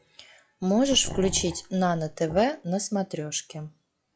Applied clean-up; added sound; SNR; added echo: classical method log-MMSE.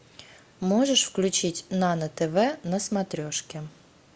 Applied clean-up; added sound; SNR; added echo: none; none; none; none.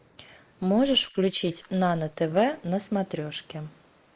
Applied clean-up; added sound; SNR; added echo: neural mask model Resemble Enhance denoiser.